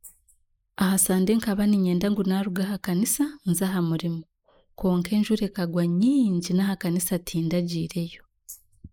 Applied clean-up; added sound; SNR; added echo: neural mask model Resemble Enhance denoiser.